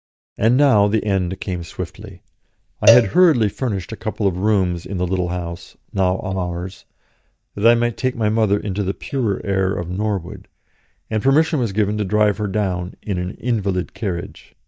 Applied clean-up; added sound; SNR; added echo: neural mask model DeepFilterNet 3.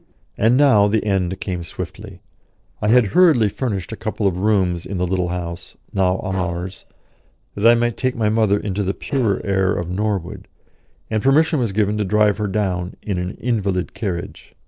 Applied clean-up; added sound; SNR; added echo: neural separator model SepFormer DNS4.